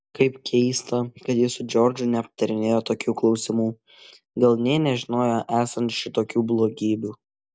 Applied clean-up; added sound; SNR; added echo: none; none; none; none.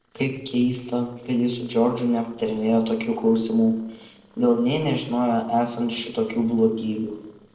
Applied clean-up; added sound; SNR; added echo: neural separator model SepFormer DNS4.